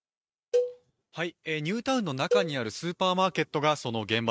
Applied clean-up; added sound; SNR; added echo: neural mask model RNNoise.